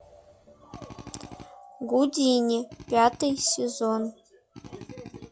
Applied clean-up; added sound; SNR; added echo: classical method log-MMSE.